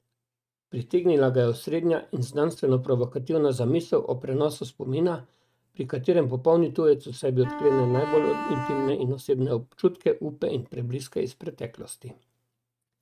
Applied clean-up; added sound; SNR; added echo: neural mask model RNNoise.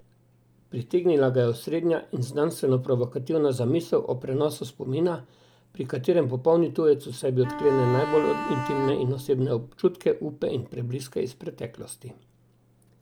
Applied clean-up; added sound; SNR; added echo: none; Bowed string instrument; 7 dB; none.